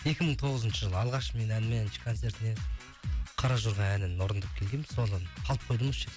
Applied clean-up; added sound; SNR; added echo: none; none; none; none.